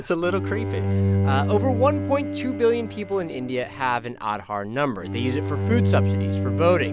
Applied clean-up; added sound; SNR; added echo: none; Bowed string instrument; 0 dB; none.